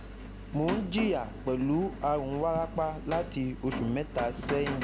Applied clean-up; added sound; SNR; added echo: none; Rain; 8 dB; none.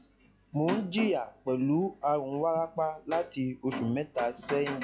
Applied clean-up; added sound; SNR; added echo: classical method log-MMSE.